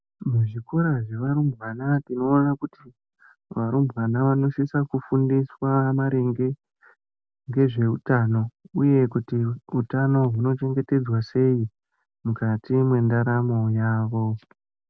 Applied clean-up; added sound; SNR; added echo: none; none; none; none.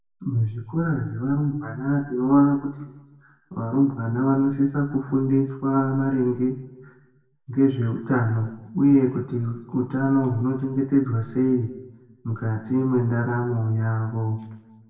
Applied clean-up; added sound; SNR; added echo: none; none; none; reverberation time 0.9 s.